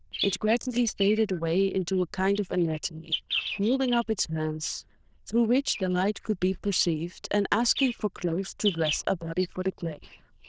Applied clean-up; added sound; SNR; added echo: neural diffusion model UNIVERSE++.